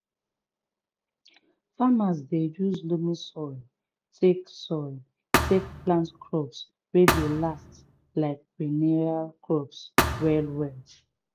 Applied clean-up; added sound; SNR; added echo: none; Thump, thud; 2 dB; none.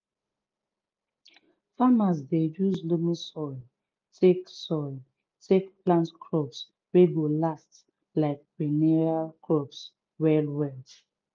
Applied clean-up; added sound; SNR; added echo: none; none; none; none.